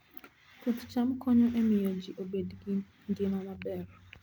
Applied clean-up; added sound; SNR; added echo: none; none; none; none.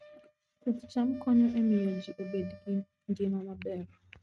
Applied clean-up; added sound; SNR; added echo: neural mask model RNNoise.